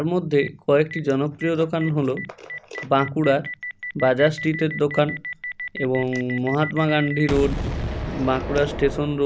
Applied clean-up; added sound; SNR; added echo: none; Boom; 9 dB; none.